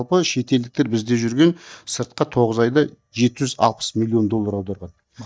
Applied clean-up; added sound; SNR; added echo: neural mask model DeepFilterNet 3.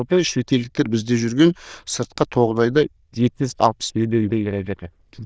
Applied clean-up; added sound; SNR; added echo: neural diffusion model UNIVERSE++.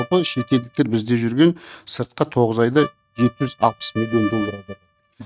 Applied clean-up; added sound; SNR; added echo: neural mask model RNNoise.